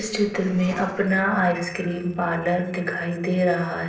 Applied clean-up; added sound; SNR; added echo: neural separator model SepFormer DNS4.